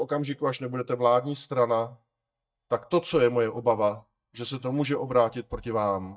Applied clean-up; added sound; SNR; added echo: neural mask model DeepFilterNet 3.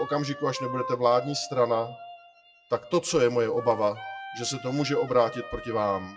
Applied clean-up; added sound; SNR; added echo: classical method WPE with log-MMSE.